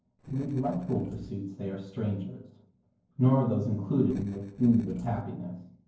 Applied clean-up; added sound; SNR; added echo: neural separator model SepFormer DNS4.